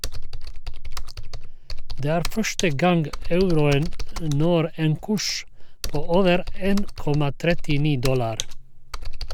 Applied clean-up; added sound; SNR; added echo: none; Computer keyboard; 0 dB; none.